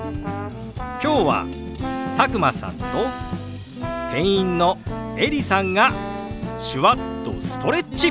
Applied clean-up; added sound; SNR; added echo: none; none; none; none.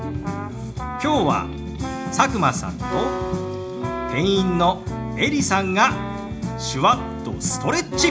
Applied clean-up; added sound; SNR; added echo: none; Acoustic guitar; 13 dB; reverberation time 0.4 s.